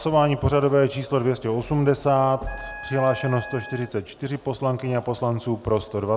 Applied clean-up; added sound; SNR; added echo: none; Chime + Wind instrument, woodwind instrument; 19 dB; none.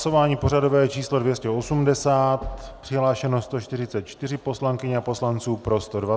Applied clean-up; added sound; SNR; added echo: none; none; none; none.